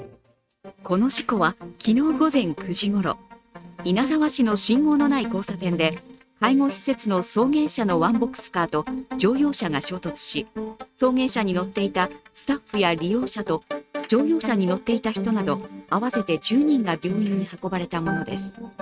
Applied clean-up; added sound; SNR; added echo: neural mask model RNNoise.